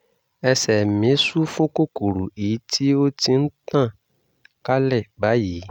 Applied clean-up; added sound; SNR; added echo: none; none; none; none.